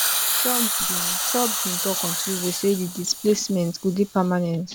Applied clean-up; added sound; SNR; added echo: none; Hiss; 1 dB; none.